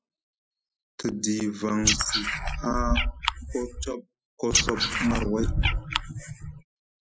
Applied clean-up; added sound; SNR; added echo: classical method Wiener filter.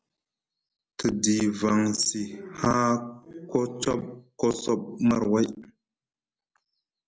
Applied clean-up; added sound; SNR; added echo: none; none; none; none.